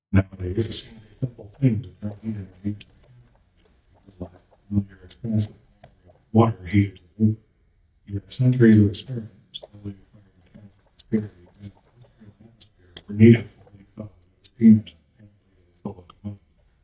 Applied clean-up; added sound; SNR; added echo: neural mask model DeepFilterNet 3.